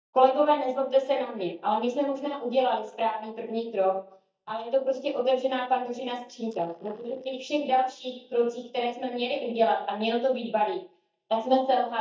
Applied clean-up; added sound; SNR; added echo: neural mask model DeepFilterNet 3.